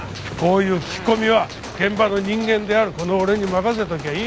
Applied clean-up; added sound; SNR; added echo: none; Gunshot, gunfire; 18 dB; none.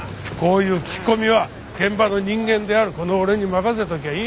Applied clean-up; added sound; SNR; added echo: none; none; none; none.